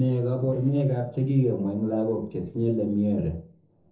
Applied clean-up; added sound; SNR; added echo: neural separator model SepFormer DNS4.